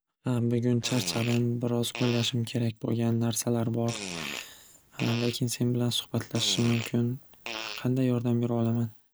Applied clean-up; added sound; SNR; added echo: none; Fart; 12 dB; none.